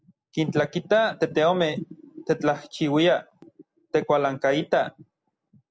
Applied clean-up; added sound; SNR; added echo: none; none; none; none.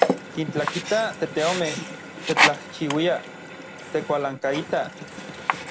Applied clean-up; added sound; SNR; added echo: none; Sink (filling or washing); 1 dB; none.